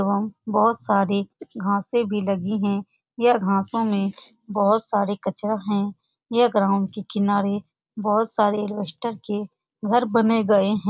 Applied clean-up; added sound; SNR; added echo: none; none; none; none.